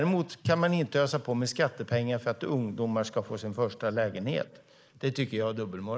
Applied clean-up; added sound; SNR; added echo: neural mask model Resemble Enhance denoiser.